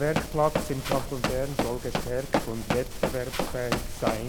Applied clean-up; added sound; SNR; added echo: none; Run; 0 dB; none.